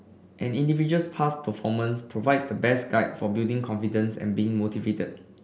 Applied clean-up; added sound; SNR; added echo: none; none; none; none.